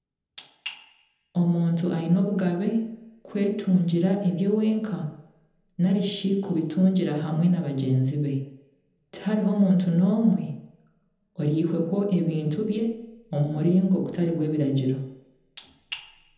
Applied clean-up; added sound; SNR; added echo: none; none; none; reverberation time 0.8 s.